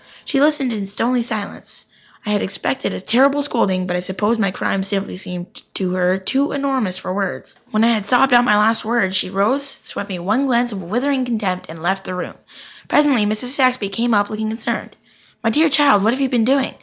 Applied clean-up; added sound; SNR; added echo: none; none; none; none.